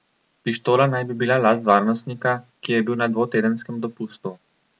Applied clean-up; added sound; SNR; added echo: none; none; none; none.